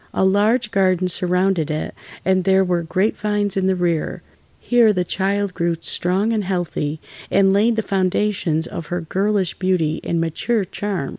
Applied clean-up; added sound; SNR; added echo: none; none; none; none.